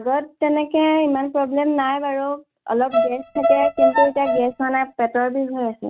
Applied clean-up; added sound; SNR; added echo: neural mask model RNNoise.